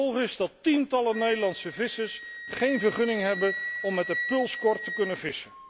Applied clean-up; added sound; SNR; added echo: none; Wind instrument, woodwind instrument; 9 dB; none.